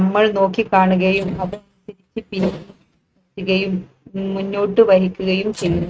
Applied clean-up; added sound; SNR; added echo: neural mask model RNNoise.